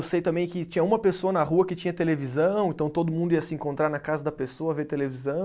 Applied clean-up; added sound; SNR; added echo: none; none; none; none.